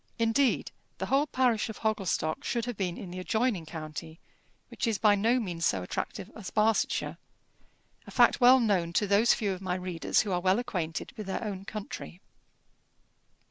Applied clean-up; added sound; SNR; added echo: none; none; none; none.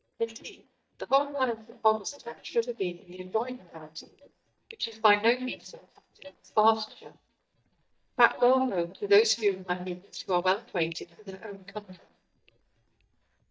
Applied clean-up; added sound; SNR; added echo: neural mask model DeepFilterNet 3.